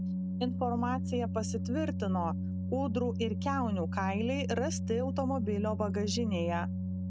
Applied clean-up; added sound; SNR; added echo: none; Organ; 1 dB; none.